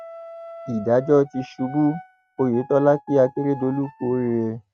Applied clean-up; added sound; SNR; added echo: neural mask model RNNoise.